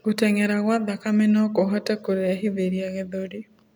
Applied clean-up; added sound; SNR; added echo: none; none; none; none.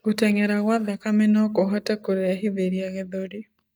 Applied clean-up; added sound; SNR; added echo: neural mask model DeepFilterNet 3.